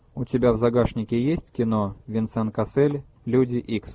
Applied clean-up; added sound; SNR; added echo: none; none; none; none.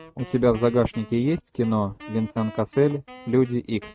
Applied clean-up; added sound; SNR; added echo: neural mask model RNNoise.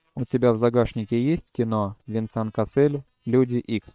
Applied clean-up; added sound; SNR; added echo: neural separator model SepFormer WHAM!.